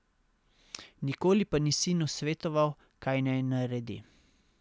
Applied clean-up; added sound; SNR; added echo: none; none; none; none.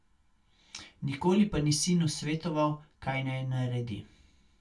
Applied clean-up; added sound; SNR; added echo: none; none; none; reverberation time 0.2 s.